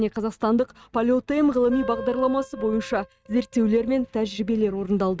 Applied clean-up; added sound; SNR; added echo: neural mask model RNNoise.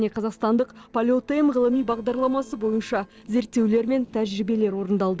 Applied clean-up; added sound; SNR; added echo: neural separator model SepFormer DNS4.